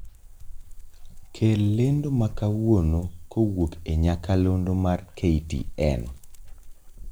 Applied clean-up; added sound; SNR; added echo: none; Dog; 15 dB; none.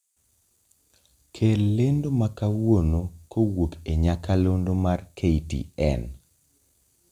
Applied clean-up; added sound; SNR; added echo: none; none; none; none.